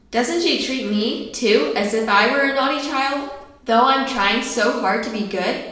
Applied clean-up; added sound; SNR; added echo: none; none; none; reverberation time 0.9 s.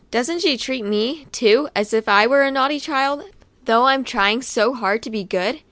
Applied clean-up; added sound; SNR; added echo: none; none; none; none.